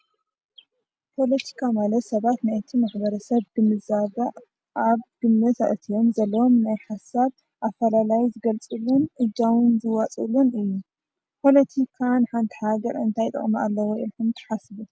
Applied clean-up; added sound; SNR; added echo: none; none; none; none.